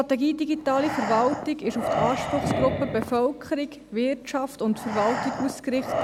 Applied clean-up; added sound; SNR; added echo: none; Breathing; 5 dB; none.